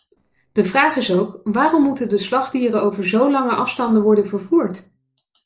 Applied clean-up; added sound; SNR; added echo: neural separator model SepFormer DNS4.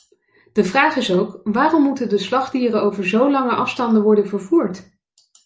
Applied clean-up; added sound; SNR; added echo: none; none; none; none.